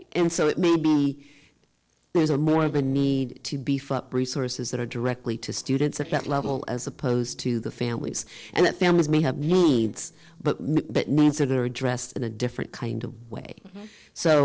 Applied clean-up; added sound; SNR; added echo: neural separator model SepFormer DNS4.